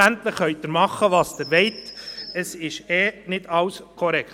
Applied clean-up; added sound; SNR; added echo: none; Bird vocalization, bird call, bird song; 19 dB; none.